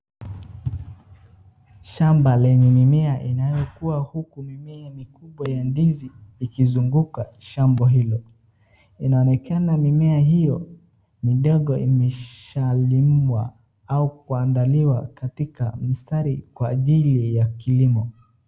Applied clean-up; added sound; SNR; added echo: none; none; none; none.